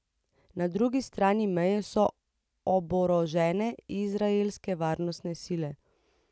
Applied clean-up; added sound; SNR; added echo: none; none; none; none.